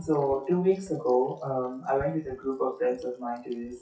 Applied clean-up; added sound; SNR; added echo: classical method WPE with log-MMSE.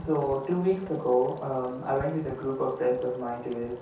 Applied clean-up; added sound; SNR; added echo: none; Rain; 20 dB; reverberation time 0.6 s.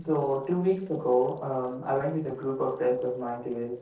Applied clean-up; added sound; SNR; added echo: neural separator model SepFormer DNS4.